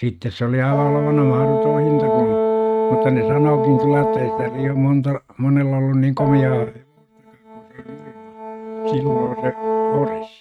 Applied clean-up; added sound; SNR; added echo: neural mask model RNNoise.